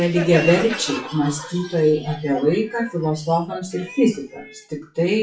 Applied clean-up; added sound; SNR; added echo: classical method WPE with log-MMSE.